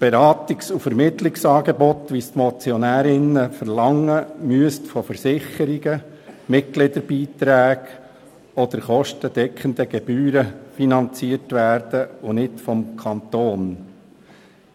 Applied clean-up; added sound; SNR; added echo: none; none; none; none.